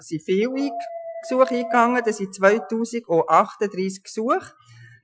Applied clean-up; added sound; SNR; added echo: classical method Wiener filter.